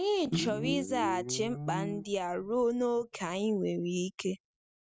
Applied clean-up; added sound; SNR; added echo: neural mask model RNNoise.